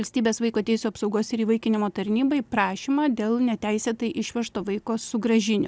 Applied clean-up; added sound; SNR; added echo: none; none; none; none.